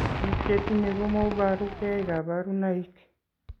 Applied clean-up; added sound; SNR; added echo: none; Cheering / Fireworks; 6 dB; none.